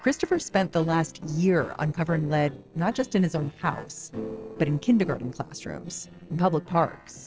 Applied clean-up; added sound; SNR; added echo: neural separator model SepFormer DNS4.